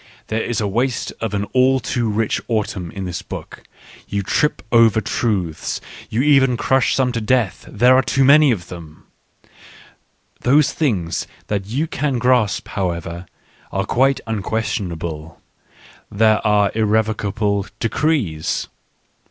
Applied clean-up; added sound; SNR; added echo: none; none; none; none.